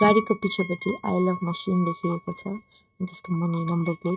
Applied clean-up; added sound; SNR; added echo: neural mask model RNNoise.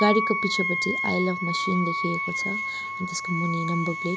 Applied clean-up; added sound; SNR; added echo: none; Wind instrument, woodwind instrument; 1 dB; none.